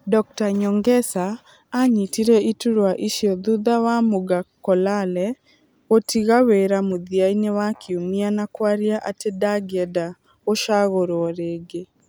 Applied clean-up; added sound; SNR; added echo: none; none; none; none.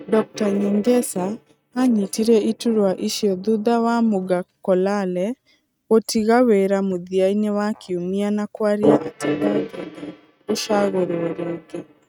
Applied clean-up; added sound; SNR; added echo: neural mask model RNNoise.